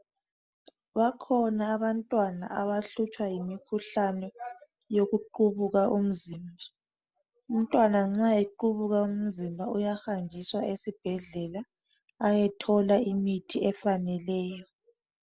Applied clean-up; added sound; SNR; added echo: none; none; none; none.